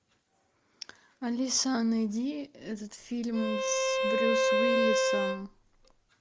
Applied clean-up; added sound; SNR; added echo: none; Bowed string instrument; -4 dB; none.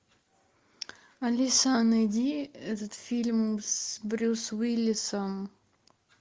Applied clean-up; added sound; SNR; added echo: none; none; none; none.